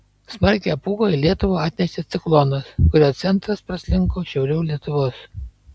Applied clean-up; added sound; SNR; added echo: none; none; none; none.